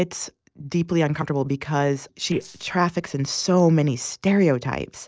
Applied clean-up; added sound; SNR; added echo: neural separator model SepFormer DNS4.